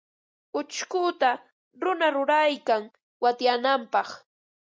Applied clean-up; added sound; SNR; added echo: none; none; none; none.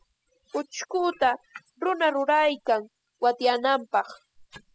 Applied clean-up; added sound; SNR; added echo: classical method spectral subtraction.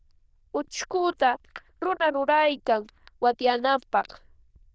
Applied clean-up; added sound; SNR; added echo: neural diffusion model UNIVERSE++.